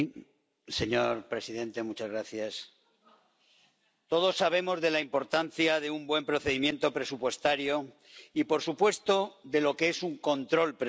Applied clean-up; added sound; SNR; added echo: none; none; none; none.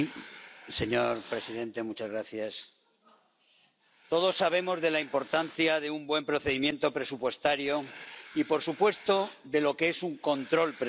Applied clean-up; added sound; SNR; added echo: none; Writing; 19 dB; none.